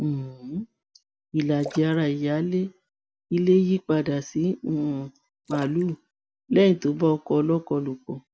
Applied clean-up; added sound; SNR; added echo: none; Splash, splatter; 20 dB; none.